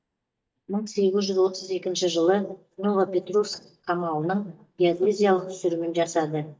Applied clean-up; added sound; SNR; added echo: neural mask model DeepFilterNet 3.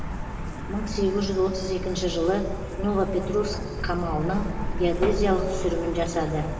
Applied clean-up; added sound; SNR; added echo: none; Truck; 4 dB; reverberation time 2.0 s.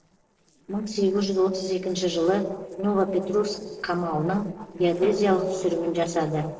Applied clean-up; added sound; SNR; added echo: neural separator model SepFormer DNS4.